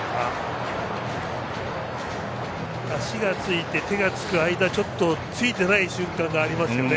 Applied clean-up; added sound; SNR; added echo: none; none; none; none.